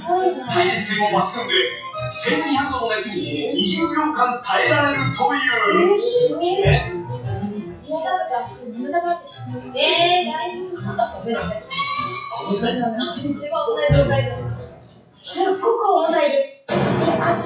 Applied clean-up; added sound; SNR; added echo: classical method WPE with log-MMSE.